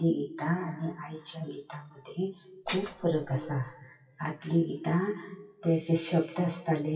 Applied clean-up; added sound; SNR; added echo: classical method WPE with log-MMSE.